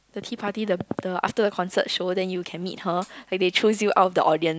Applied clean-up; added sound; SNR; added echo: none; none; none; none.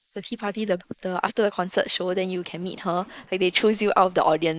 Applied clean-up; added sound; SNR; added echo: neural mask model Resemble Enhance denoiser.